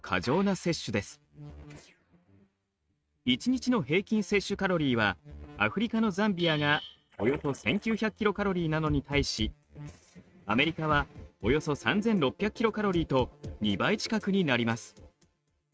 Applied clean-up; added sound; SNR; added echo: neural mask model RNNoise.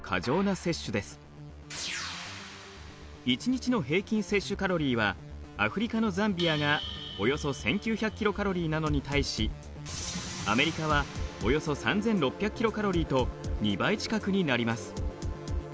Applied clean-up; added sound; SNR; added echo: none; none; none; none.